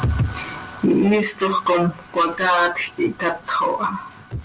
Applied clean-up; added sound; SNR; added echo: none; none; none; none.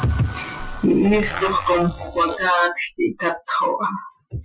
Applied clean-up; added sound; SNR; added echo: classical method Wiener filter.